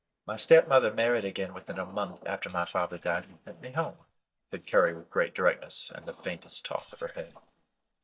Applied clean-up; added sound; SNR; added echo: neural mask model DeepFilterNet 3.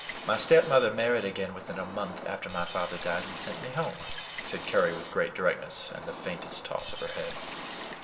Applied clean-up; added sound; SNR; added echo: none; Liquid; 8 dB; reverberation time 0.9 s.